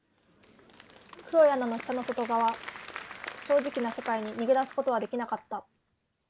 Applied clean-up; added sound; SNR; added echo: none; Applause / Crowd; 15 dB; none.